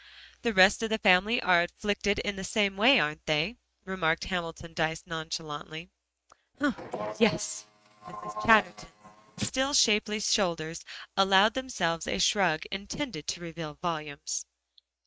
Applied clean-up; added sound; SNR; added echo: neural mask model RNNoise.